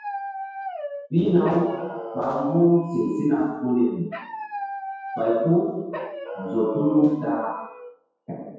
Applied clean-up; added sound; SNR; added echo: classical method WPE with log-MMSE.